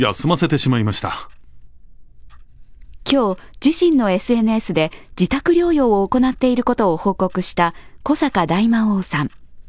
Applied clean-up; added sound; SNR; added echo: none; Clock; 18 dB; none.